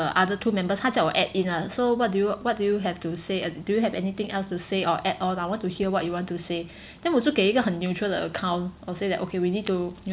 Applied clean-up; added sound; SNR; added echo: none; none; none; none.